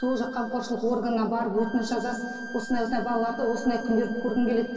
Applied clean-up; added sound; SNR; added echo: none; Bowed string instrument; 16 dB; reverberation time 2.3 s.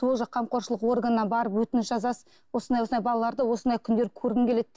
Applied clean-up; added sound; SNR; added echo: none; none; none; none.